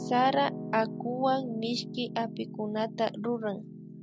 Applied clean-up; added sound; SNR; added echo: none; Piano; 9 dB; none.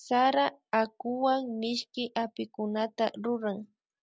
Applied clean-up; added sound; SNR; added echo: none; none; none; none.